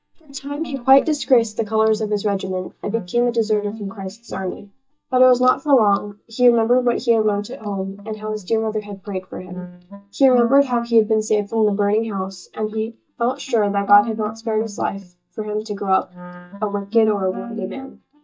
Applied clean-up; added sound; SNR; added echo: neural mask model DeepFilterNet 3.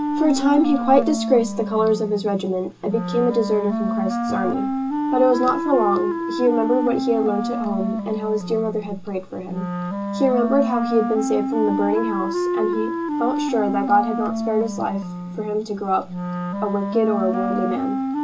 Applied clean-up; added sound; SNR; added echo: none; Wind instrument, woodwind instrument; 3 dB; reverberation time 0.2 s.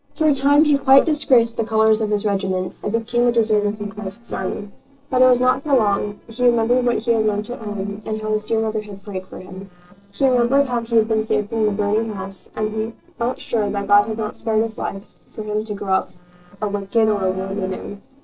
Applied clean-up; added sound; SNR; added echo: neural separator model SepFormer DNS4.